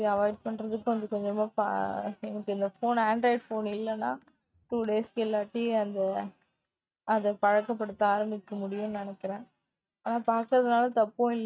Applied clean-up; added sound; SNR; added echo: neural mask model RNNoise.